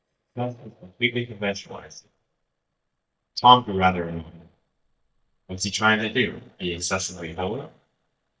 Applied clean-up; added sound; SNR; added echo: neural mask model DeepFilterNet 3.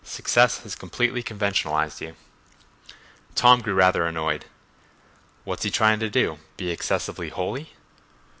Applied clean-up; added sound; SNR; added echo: none; none; none; none.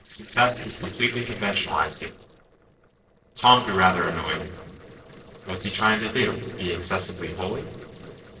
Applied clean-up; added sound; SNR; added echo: neural separator model SepFormer DNS4.